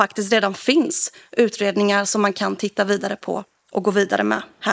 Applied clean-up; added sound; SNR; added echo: neural mask model Resemble Enhance denoiser.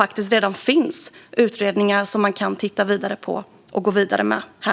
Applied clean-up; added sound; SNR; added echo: none; none; none; none.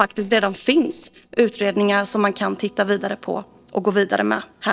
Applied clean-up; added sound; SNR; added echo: neural separator model SepFormer DNS4.